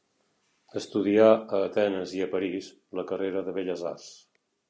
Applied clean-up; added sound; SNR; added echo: none; none; none; none.